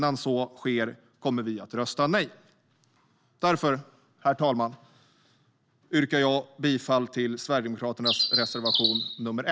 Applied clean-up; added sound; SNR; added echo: none; Bird; -1 dB; none.